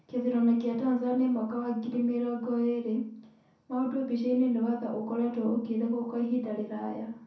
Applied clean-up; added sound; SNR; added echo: none; none; none; reverberation time 0.6 s.